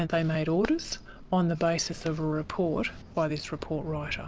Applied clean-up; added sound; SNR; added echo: none; none; none; none.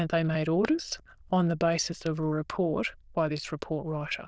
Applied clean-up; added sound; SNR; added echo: neural diffusion model UNIVERSE++.